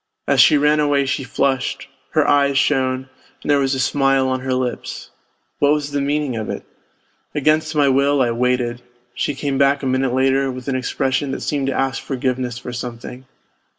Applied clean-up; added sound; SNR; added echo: none; none; none; none.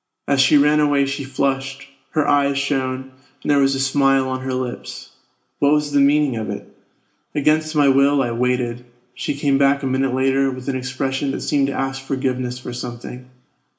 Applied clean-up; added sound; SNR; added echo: none; none; none; reverberation time 0.4 s.